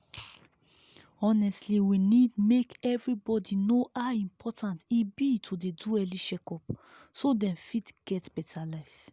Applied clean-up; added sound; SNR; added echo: none; none; none; none.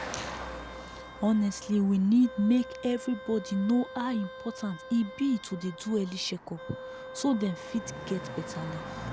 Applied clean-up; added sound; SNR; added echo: none; Wind instrument, woodwind instrument + Car passing by; 12 dB; none.